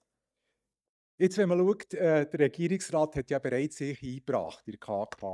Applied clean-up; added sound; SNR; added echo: neural mask model DeepFilterNet 3.